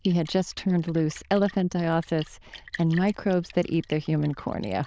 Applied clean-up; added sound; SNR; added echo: neural diffusion model UNIVERSE++.